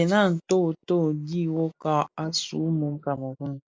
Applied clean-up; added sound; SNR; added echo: neural mask model Resemble Enhance denoiser.